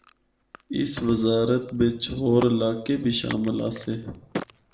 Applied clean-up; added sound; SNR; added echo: none; Crack; 16 dB; reverberation time 0.6 s.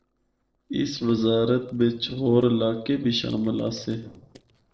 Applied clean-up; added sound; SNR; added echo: neural separator model SepFormer DNS4.